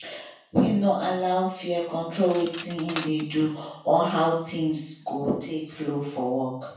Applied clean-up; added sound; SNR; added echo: none; Cutlery, silverware; 17 dB; reverberation time 0.6 s.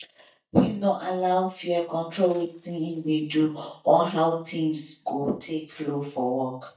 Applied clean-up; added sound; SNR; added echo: neural mask model DeepFilterNet 3.